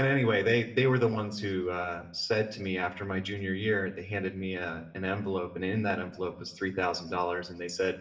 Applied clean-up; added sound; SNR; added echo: none; none; none; reverberation time 0.6 s.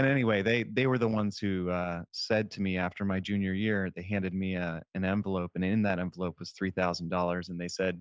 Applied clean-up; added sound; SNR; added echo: none; none; none; none.